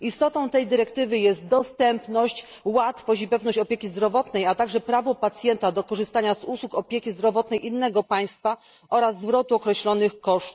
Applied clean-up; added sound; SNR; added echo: neural mask model Resemble Enhance denoiser.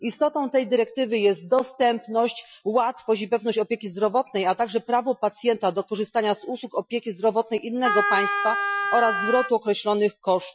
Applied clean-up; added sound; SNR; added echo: classical method Wiener filter.